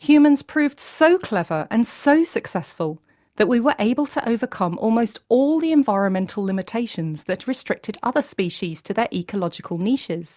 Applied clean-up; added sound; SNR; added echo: none; none; none; none.